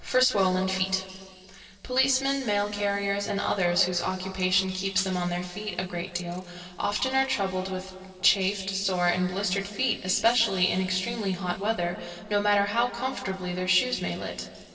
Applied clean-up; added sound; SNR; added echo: neural separator model SepFormer DNS4.